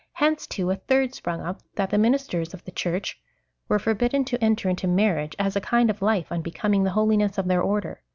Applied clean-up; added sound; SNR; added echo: none; none; none; none.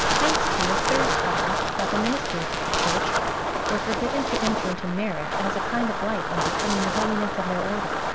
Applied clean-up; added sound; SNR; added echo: none; Wind; -5 dB; none.